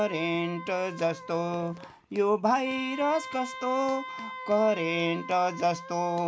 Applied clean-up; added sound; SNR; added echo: none; Wind instrument, woodwind instrument; 13 dB; none.